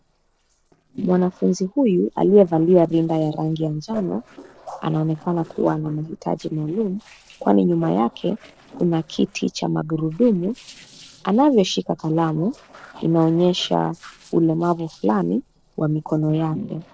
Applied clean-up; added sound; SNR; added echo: neural separator model SepFormer DNS4.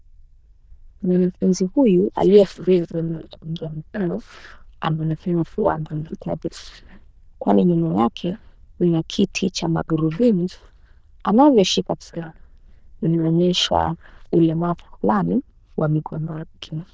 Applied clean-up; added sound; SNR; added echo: neural diffusion model UNIVERSE++.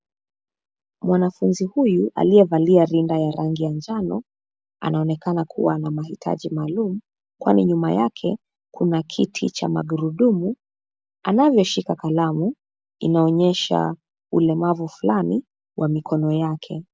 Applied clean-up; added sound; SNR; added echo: none; none; none; none.